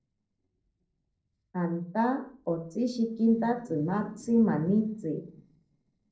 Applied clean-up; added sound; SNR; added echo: neural separator model SepFormer DNS4.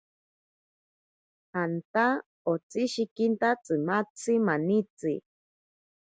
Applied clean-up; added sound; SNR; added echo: none; none; none; none.